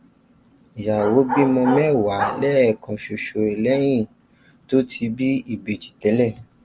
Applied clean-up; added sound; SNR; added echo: none; Bark; 8 dB; none.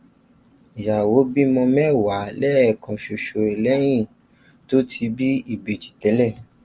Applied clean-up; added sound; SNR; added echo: none; none; none; none.